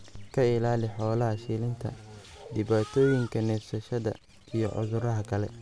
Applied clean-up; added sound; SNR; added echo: none; none; none; none.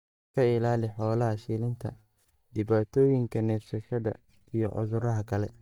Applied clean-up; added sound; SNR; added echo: neural mask model DeepFilterNet 3.